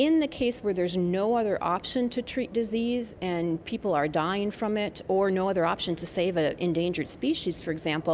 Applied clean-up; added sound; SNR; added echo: none; none; none; none.